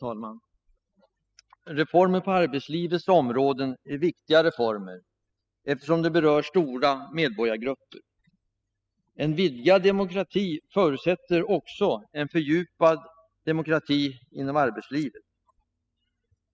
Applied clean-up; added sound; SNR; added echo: classical method spectral subtraction.